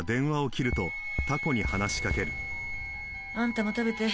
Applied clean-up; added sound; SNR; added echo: none; Bass drum + Wind instrument, woodwind instrument; 5 dB; none.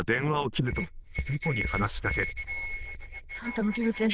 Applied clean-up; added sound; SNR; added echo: neural diffusion model UNIVERSE++.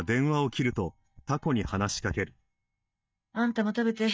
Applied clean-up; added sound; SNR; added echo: neural mask model DeepFilterNet 3.